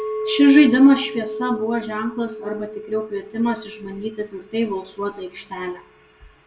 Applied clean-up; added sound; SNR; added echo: none; Chink, clink; 12 dB; reverberation time 0.3 s.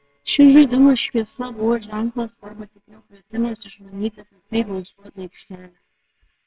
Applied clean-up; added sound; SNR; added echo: neural separator model SepFormer WHAMR!.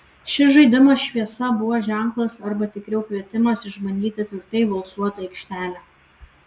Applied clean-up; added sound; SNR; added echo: none; none; none; none.